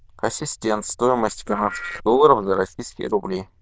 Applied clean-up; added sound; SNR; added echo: neural diffusion model UNIVERSE++.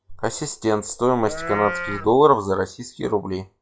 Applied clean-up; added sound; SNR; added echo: classical method log-MMSE.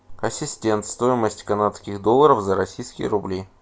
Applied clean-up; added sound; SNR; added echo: none; none; none; none.